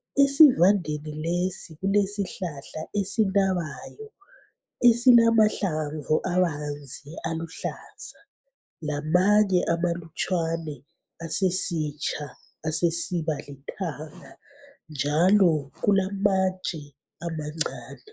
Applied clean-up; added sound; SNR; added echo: neural mask model Resemble Enhance denoiser.